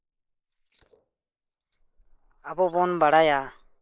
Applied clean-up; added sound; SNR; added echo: neural mask model Resemble Enhance denoiser.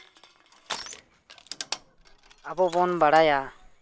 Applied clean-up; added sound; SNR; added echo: none; Crushing; 15 dB; none.